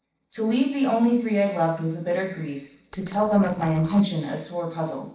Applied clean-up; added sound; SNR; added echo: neural separator model SepFormer DNS4.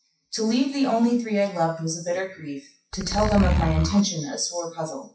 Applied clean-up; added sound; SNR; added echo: classical method WPE with log-MMSE.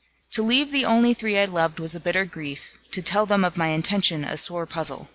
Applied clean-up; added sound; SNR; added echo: none; none; none; none.